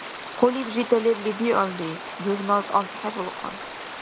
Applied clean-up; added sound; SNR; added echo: none; Stream; 11 dB; none.